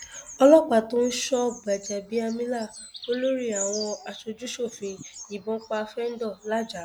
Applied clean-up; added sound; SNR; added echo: none; Bird vocalization, bird call, bird song; 16 dB; none.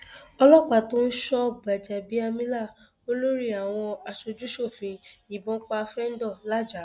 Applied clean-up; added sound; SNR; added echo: none; none; none; none.